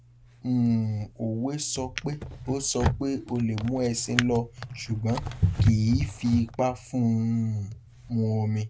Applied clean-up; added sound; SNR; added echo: none; Drawer open or close; 5 dB; none.